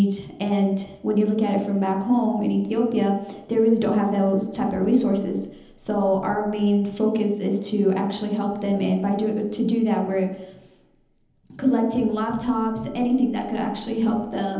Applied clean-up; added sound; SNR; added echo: none; none; none; reverberation time 0.9 s.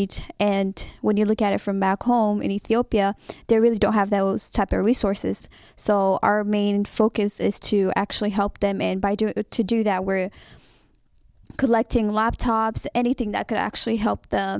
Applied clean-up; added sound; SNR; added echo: none; none; none; none.